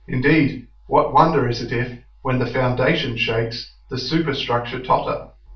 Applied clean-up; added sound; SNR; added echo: none; none; none; reverberation time 0.3 s.